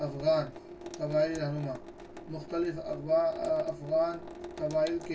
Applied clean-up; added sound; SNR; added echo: none; Sink (filling or washing) / Water tap, faucet; 14 dB; reverberation time 0.2 s.